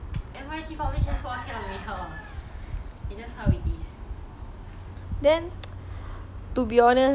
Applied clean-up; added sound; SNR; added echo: none; Chicken, rooster; 18 dB; none.